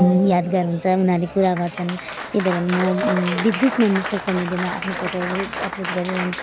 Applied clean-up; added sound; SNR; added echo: none; Applause; 7 dB; none.